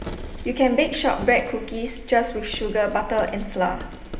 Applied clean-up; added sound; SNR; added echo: none; Coin (dropping); 11 dB; reverberation time 1.1 s.